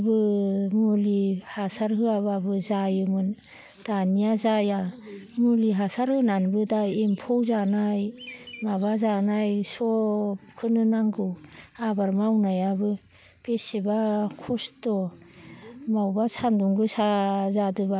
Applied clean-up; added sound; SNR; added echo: none; none; none; none.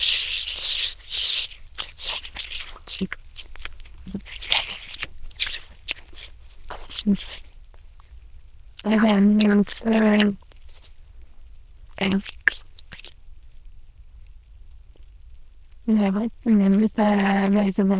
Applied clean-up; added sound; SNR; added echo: neural diffusion model UNIVERSE++.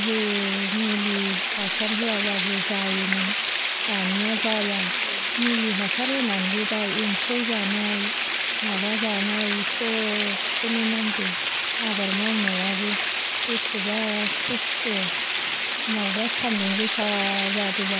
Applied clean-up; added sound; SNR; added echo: none; Water; -3 dB; none.